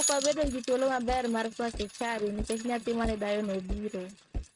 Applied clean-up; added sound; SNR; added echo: neural mask model RNNoise.